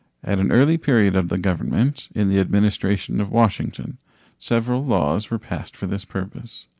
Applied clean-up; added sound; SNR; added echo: none; none; none; none.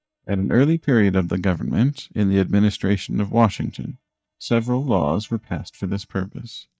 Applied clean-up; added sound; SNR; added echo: neural mask model DeepFilterNet 3.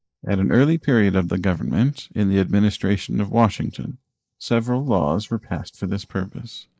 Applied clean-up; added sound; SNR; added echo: neural mask model Resemble Enhance denoiser.